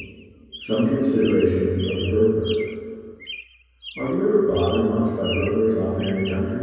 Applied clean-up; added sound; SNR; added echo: none; Chirp, tweet; 17 dB; reverberation time 2.2 s.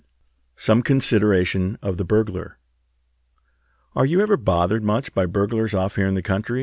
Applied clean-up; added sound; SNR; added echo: none; none; none; none.